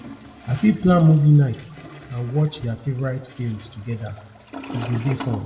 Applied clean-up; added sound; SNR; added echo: none; Toilet flush; 16 dB; reverberation time 0.9 s.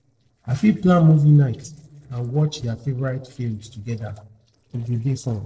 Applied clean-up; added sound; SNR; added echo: neural separator model SepFormer DNS4.